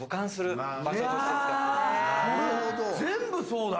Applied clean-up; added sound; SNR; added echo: none; none; none; none.